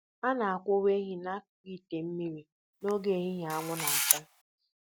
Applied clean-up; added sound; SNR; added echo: none; Camera; 0 dB; none.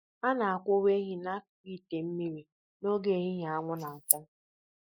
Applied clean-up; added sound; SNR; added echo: neural mask model Resemble Enhance denoiser.